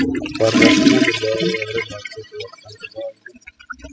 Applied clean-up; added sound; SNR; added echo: classical method spectral subtraction.